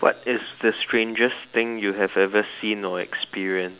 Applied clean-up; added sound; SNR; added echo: none; none; none; none.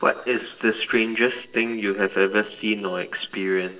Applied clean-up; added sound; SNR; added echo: neural separator model SepFormer DNS4.